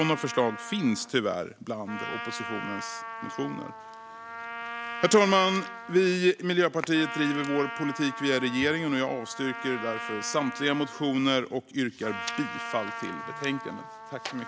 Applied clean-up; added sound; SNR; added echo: none; Trumpet; 10 dB; none.